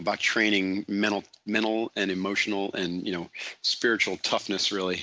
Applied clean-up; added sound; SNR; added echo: none; none; none; none.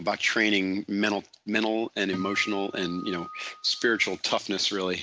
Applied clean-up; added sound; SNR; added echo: none; Acoustic guitar; 14 dB; none.